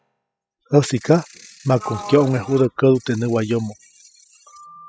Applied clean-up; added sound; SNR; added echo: classical method spectral subtraction.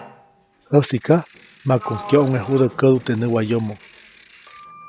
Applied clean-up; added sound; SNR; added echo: none; Ratchet, pawl / Percussion + Sliding door; 18 dB; none.